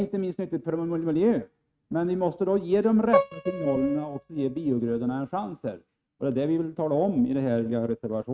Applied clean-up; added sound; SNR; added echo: neural mask model RNNoise.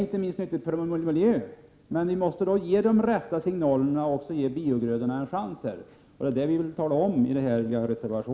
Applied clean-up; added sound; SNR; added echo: none; none; none; none.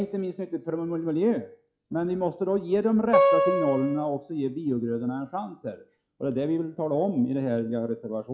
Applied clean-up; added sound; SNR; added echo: classical method log-MMSE.